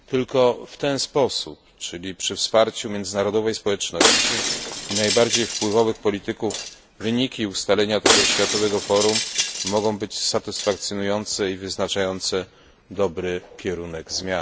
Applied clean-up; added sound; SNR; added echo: none; Shatter; 1 dB; none.